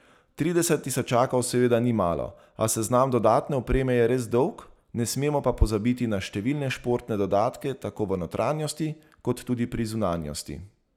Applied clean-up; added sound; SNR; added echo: none; none; none; none.